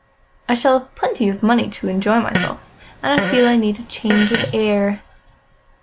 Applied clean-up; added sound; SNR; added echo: none; Fart; 5 dB; none.